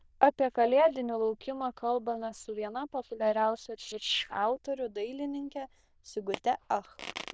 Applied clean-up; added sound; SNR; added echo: neural diffusion model UNIVERSE++.